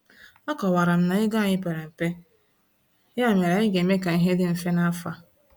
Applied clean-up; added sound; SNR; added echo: none; none; none; none.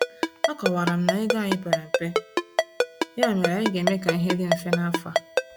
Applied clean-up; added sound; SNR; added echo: none; Ringtone; -1 dB; none.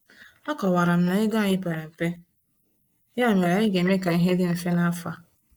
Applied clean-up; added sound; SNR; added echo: neural mask model Resemble Enhance denoiser.